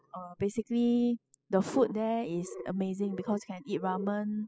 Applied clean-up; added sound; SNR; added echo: classical method spectral subtraction.